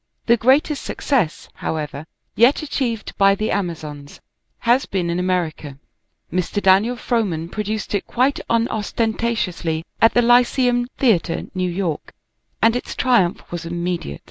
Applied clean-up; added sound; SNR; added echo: none; none; none; none.